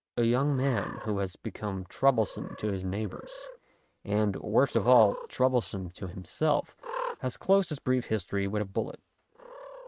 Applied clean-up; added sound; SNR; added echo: neural mask model RNNoise.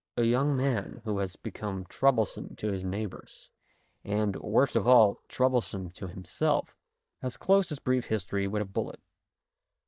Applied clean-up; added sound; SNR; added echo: neural mask model DeepFilterNet 3.